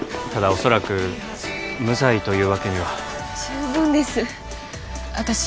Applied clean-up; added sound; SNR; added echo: none; none; none; none.